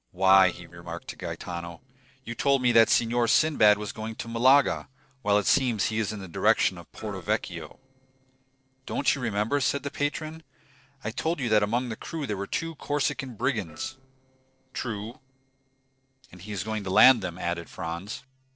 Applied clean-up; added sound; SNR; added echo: neural separator model SepFormer DNS4.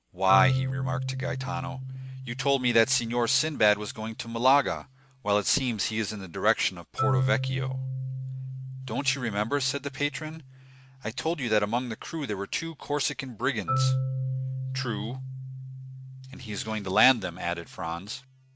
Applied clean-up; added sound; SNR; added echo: none; Marimba, xylophone; 4 dB; none.